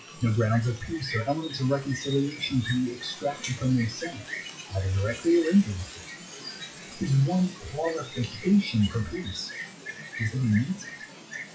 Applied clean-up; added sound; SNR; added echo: classical method WPE with log-MMSE.